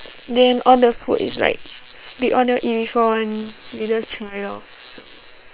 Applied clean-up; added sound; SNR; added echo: neural separator model SepFormer WHAM!.